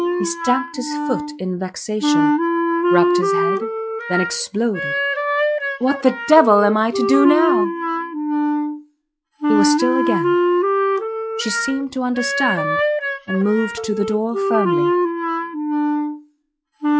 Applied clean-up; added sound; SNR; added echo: classical method log-MMSE.